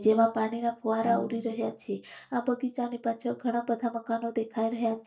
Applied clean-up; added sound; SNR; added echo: neural mask model DeepFilterNet 3.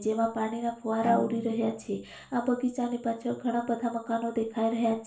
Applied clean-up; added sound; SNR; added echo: none; Bowed string instrument; 12 dB; reverberation time 0.3 s.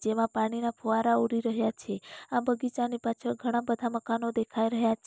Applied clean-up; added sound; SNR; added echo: none; none; none; none.